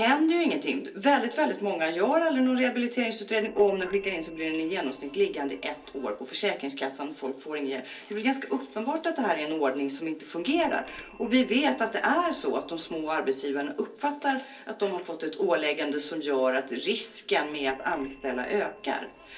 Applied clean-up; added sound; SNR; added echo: neural separator model SepFormer DNS4.